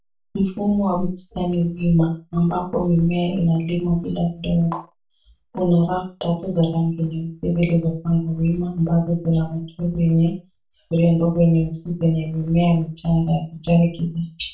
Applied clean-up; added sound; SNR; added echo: none; none; none; reverberation time 0.3 s.